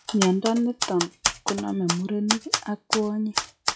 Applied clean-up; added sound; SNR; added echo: classical method log-MMSE.